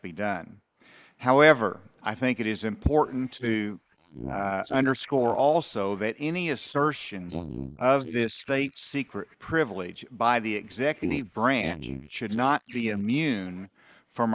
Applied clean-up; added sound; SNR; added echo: neural mask model Resemble Enhance denoiser.